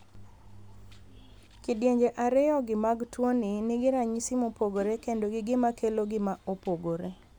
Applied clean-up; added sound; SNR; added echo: none; none; none; none.